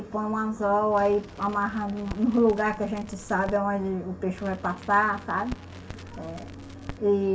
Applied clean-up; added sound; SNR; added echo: none; Crackle; 17 dB; reverberation time 0.2 s.